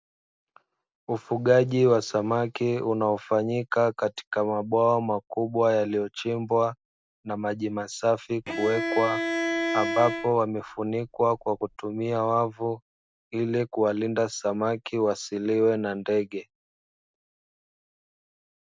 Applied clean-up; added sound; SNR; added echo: none; Bowed string instrument; 4 dB; none.